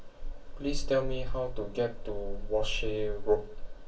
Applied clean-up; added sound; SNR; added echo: none; Fire; 0 dB; reverberation time 0.2 s.